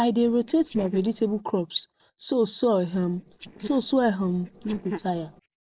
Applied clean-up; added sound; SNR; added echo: neural separator model SepFormer DNS4.